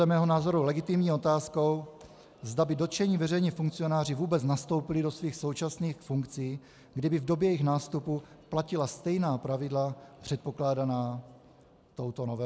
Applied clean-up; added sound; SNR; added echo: none; none; none; none.